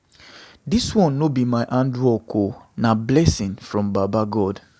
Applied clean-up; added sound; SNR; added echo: none; none; none; none.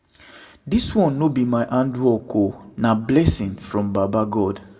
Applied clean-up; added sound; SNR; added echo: none; none; none; reverberation time 0.8 s.